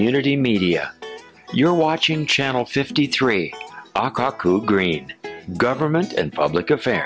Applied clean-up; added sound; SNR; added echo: none; none; none; none.